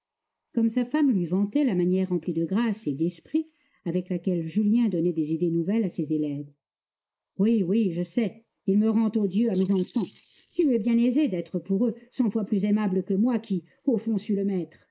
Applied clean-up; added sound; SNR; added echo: neural mask model Resemble Enhance denoiser.